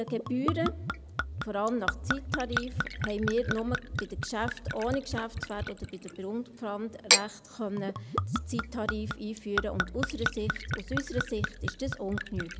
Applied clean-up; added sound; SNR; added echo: none; Gurgling / Chink, clink / Liquid; -1 dB; none.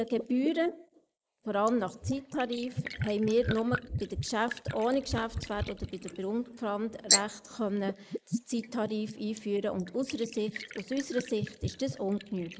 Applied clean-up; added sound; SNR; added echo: neural mask model Resemble Enhance denoiser.